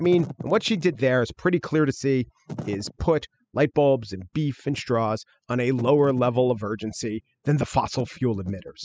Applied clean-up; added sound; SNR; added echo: classical method spectral subtraction.